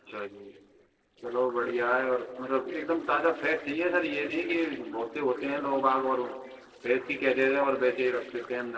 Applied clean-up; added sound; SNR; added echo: neural separator model SepFormer DNS4.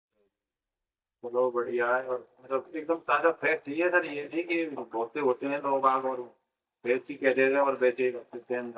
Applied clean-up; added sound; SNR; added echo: neural mask model DeepFilterNet 3.